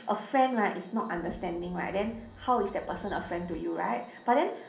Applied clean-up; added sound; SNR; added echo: none; Wind; 19 dB; reverberation time 0.6 s.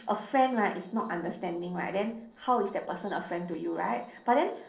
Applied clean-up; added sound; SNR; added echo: neural separator model SepFormer DNS4.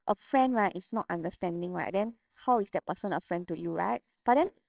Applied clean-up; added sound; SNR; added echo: neural separator model SepFormer WHAMR!.